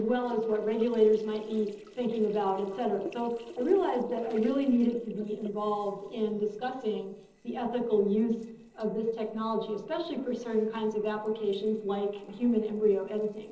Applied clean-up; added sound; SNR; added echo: neural separator model SepFormer DNS4.